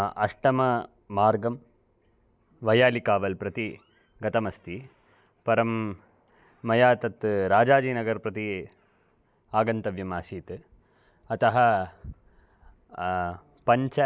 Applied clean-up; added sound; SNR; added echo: none; none; none; none.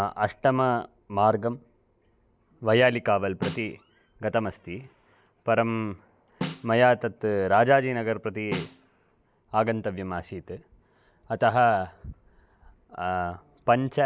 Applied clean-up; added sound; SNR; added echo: none; Snare drum; 11 dB; none.